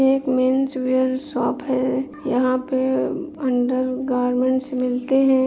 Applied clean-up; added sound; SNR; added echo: none; none; none; none.